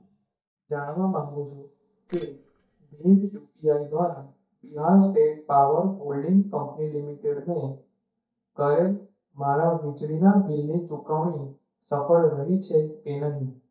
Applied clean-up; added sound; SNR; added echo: neural mask model DeepFilterNet 3.